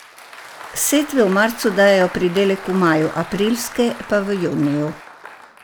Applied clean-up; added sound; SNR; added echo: none; Applause; 16 dB; none.